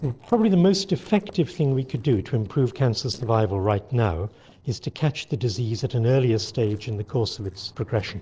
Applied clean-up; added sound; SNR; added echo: neural separator model SepFormer DNS4.